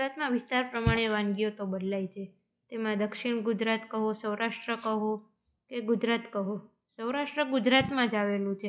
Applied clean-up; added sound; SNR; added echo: classical method log-MMSE.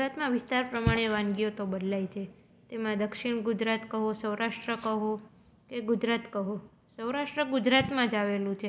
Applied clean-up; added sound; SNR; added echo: none; Splash, splatter; 13 dB; none.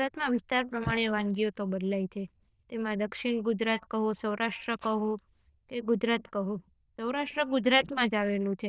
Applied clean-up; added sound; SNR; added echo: neural diffusion model UNIVERSE++.